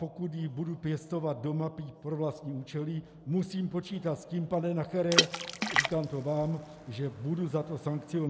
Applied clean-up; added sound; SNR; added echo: none; Water / Splash, splatter; 1 dB; none.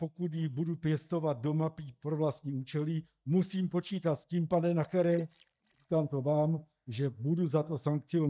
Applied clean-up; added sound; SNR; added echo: neural mask model DeepFilterNet 3.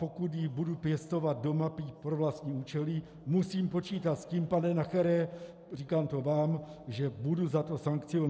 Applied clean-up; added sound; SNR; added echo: none; none; none; none.